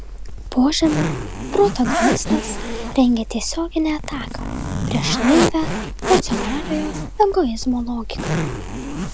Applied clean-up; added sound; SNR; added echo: none; Zipper (clothing); 3 dB; none.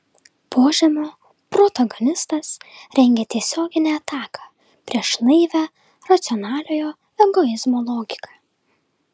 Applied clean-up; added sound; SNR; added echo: none; none; none; none.